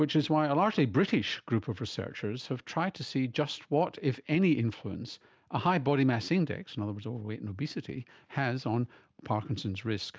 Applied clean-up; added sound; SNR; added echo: none; none; none; none.